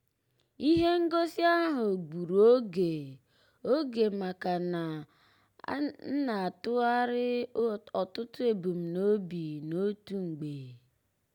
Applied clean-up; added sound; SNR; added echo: none; none; none; none.